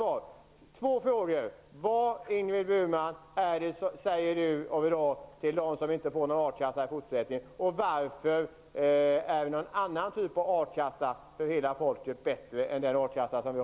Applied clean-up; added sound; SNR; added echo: none; none; none; none.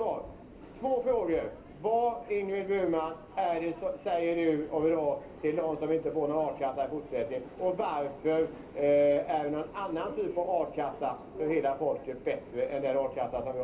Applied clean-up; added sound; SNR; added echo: none; Subway, metro, underground; 17 dB; reverberation time 0.3 s.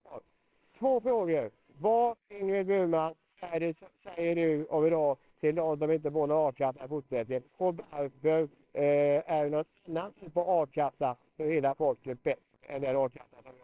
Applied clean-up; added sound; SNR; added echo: neural separator model SepFormer WHAMR!.